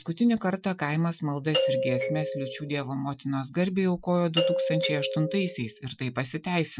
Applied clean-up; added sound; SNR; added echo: classical method Wiener filter.